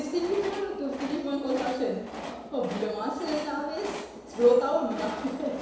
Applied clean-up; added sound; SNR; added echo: none; Train; 11 dB; reverberation time 1.0 s.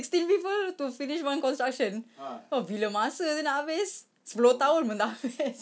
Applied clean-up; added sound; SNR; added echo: none; none; none; none.